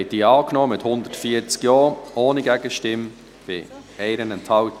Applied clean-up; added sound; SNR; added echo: none; none; none; none.